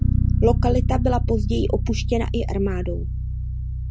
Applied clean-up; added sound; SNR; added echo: none; Bass guitar; -4 dB; none.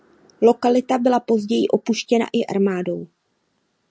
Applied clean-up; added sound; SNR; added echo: none; none; none; none.